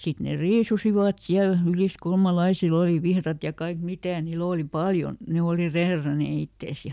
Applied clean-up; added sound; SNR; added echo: none; none; none; none.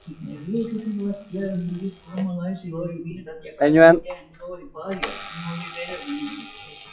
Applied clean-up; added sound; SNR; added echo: classical method WPE with log-MMSE.